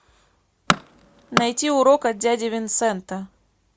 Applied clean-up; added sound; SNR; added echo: none; Tools; 4 dB; none.